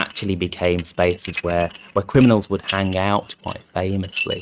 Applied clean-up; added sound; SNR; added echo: neural mask model RNNoise.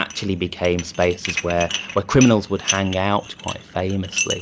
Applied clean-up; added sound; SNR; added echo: none; Dishes, pots, and pans; 8 dB; none.